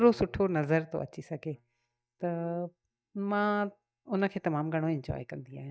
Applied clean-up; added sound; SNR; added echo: neural mask model DeepFilterNet 3.